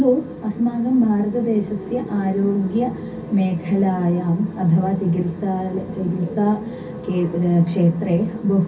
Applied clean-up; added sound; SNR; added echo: none; none; none; reverberation time 0.3 s.